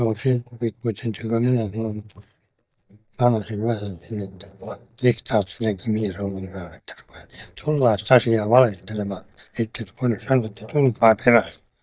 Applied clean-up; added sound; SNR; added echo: neural mask model DeepFilterNet 3.